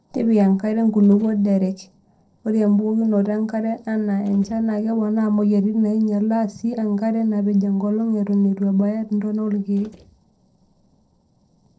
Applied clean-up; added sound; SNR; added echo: neural separator model SepFormer DNS4.